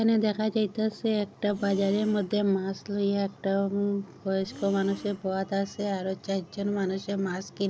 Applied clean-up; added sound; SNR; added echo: none; Breathing; 18 dB; none.